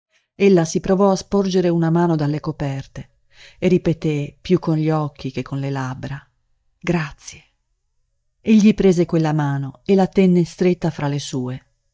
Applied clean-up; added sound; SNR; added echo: neural mask model DeepFilterNet 3.